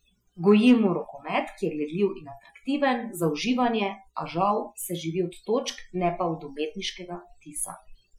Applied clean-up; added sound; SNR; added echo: classical method Wiener filter.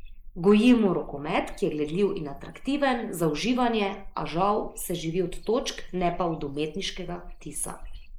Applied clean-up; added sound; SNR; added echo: neural mask model Resemble Enhance denoiser.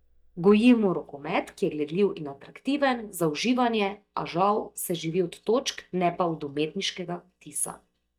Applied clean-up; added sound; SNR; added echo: neural mask model DeepFilterNet 3.